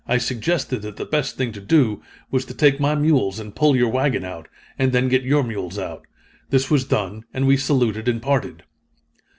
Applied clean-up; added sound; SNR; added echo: none; none; none; none.